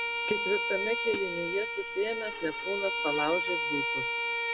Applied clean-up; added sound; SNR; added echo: none; Hi-hat + Bowed string instrument; -1 dB; none.